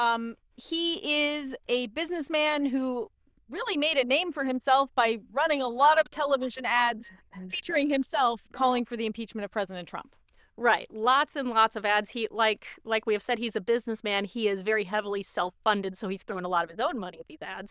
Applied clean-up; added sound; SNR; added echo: neural diffusion model UNIVERSE++.